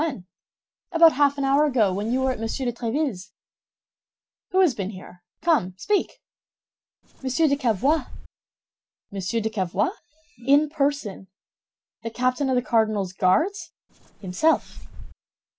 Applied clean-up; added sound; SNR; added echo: none; Fireworks; 11 dB; none.